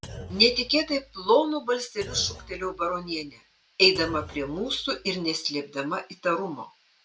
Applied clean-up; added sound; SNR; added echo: none; Thump, thud; 17 dB; none.